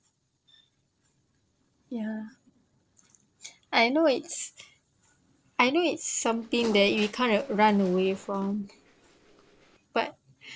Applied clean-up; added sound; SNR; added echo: neural separator model SepFormer DNS4.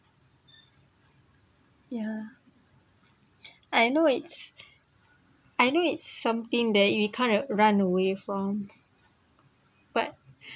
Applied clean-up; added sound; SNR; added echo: none; none; none; none.